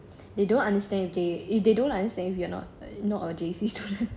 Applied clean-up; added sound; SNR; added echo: none; none; none; none.